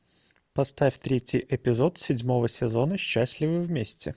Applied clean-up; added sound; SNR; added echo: none; none; none; none.